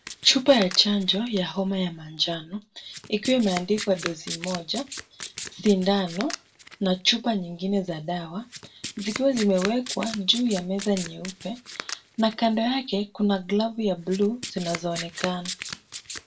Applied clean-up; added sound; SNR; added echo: none; Domestic sounds, home sounds; 13 dB; reverberation time 0.2 s.